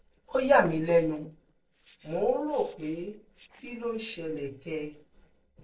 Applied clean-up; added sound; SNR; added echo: neural separator model SepFormer DNS4.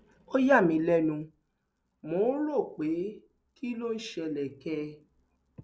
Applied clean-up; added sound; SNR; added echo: none; none; none; none.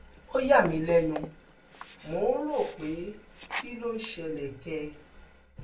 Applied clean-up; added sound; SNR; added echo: none; Sink (filling or washing); 16 dB; reverberation time 0.2 s.